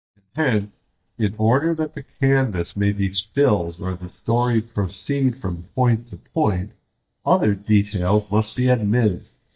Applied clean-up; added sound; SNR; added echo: neural mask model DeepFilterNet 3.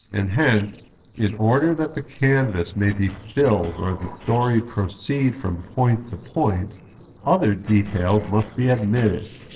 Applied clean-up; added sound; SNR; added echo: neural separator model SepFormer DNS4.